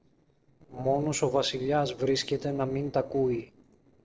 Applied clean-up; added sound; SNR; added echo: neural separator model SepFormer DNS4.